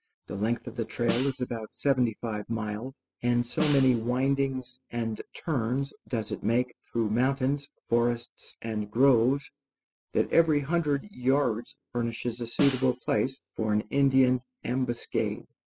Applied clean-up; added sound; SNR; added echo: classical method spectral subtraction.